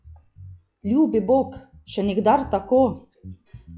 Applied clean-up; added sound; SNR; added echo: classical method log-MMSE.